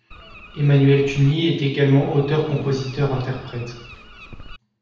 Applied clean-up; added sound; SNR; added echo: none; Bird; 19 dB; reverberation time 0.9 s.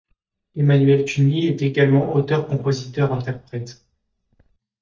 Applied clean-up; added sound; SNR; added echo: neural mask model DeepFilterNet 3.